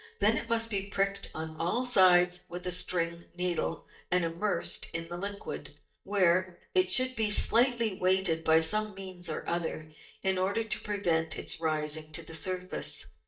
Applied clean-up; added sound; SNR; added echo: neural mask model DeepFilterNet 3.